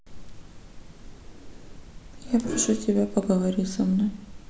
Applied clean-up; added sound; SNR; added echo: none; none; none; none.